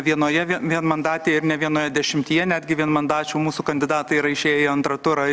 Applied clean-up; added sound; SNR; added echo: none; none; none; none.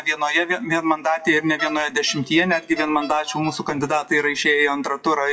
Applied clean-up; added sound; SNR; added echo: classical method WPE with log-MMSE.